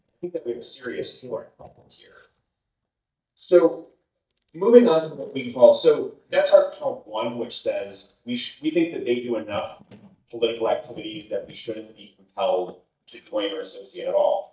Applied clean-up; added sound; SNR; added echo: neural mask model DeepFilterNet 3.